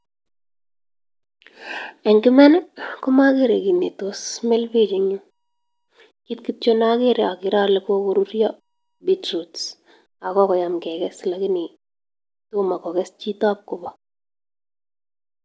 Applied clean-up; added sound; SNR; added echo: none; none; none; none.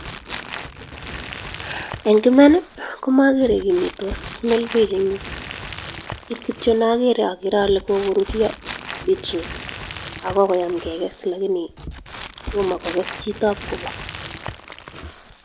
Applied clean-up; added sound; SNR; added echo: none; Crumpling, crinkling; 12 dB; none.